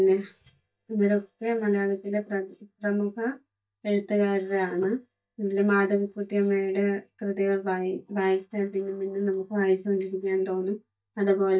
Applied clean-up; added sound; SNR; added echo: neural mask model DeepFilterNet 3.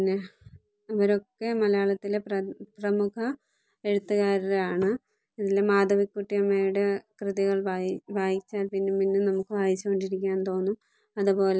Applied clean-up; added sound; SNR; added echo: none; none; none; none.